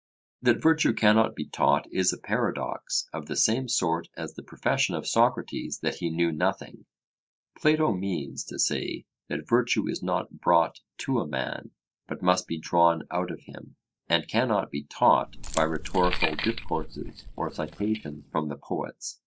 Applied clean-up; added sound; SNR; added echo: neural mask model DeepFilterNet 3.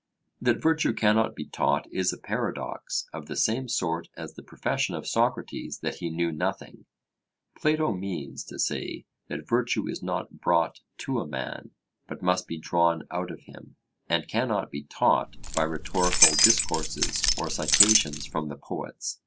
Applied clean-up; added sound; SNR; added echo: none; Keys jangling; -4 dB; none.